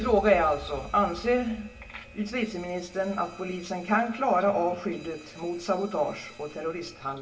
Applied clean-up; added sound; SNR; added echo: none; Alarm; 18 dB; reverberation time 0.2 s.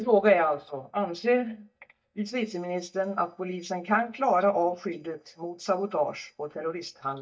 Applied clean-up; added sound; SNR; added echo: neural mask model DeepFilterNet 3.